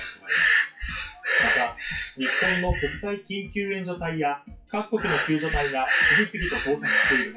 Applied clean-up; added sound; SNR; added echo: classical method WPE with log-MMSE.